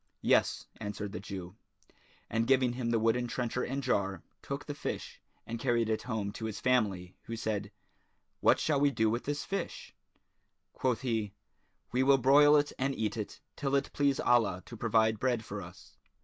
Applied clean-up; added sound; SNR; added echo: none; none; none; none.